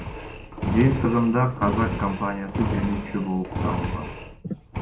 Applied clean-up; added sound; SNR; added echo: none; Engine; 4 dB; none.